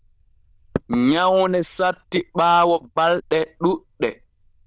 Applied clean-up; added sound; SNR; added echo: neural diffusion model UNIVERSE++.